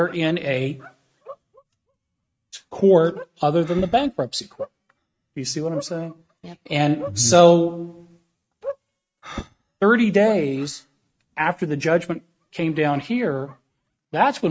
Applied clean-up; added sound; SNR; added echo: neural mask model RNNoise.